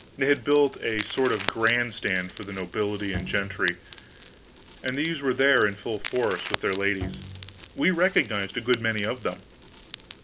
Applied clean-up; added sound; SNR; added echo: none; Crackle + Bowed string instrument; 11 dB; none.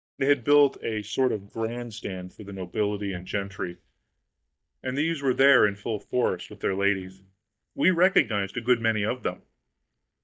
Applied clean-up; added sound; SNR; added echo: neural mask model DeepFilterNet 3.